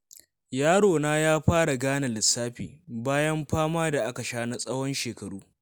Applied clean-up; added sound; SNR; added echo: none; none; none; none.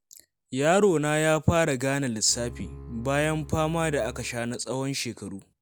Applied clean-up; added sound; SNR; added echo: none; Bowed string instrument; 17 dB; none.